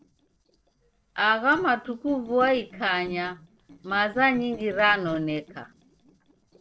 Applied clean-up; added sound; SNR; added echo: neural separator model SepFormer DNS4.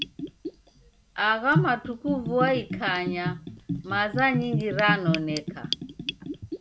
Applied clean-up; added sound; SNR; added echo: none; Bathtub (filling or washing) / Gurgling; 4 dB; none.